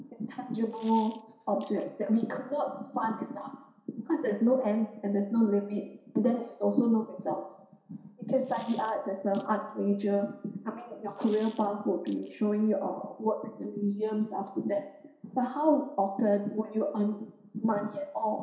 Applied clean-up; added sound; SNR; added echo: none; Coin (dropping); 20 dB; reverberation time 0.7 s.